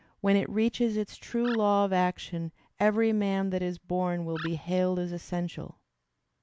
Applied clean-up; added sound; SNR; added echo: none; Animal; 18 dB; none.